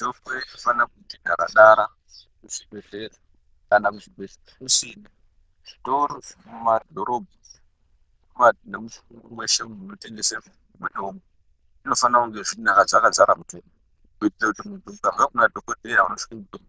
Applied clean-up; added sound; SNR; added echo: neural diffusion model UNIVERSE++.